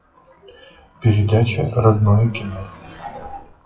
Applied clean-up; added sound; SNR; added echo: classical method WPE with log-MMSE.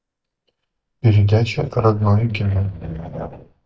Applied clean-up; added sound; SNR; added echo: neural mask model DeepFilterNet 3.